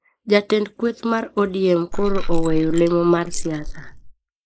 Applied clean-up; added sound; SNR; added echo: neural mask model Resemble Enhance denoiser.